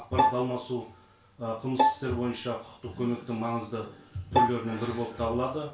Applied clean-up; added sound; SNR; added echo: none; Bowed string instrument; -1 dB; reverberation time 0.2 s.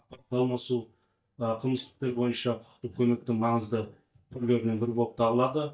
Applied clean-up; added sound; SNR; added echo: neural mask model DeepFilterNet 3.